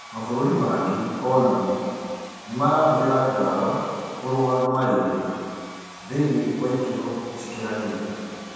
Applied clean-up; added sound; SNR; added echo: none; Domestic sounds, home sounds; 18 dB; reverberation time 2.1 s.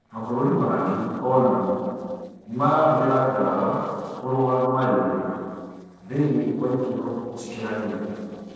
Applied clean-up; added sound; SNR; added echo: neural separator model SepFormer DNS4.